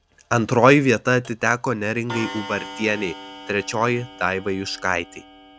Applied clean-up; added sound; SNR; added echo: none; Clock; 17 dB; none.